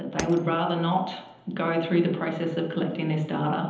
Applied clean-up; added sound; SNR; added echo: none; Hammer; 17 dB; reverberation time 0.9 s.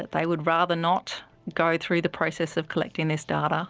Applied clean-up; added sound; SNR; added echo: none; none; none; none.